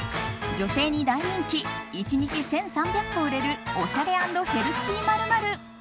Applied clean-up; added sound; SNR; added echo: none; Wind instrument, woodwind instrument; 18 dB; none.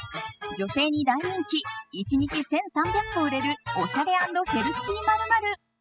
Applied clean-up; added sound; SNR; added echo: classical method spectral subtraction.